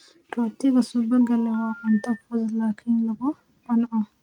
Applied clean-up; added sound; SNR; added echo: neural mask model RNNoise.